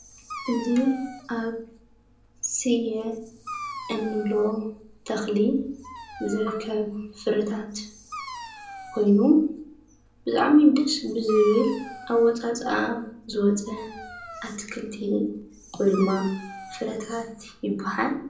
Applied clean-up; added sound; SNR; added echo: none; Dog; 17 dB; reverberation time 0.6 s.